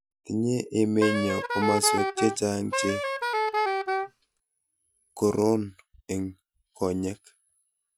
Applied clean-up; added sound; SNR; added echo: none; Wind instrument, woodwind instrument; 0 dB; none.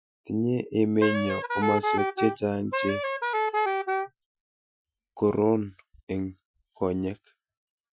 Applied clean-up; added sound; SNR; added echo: classical method Wiener filter.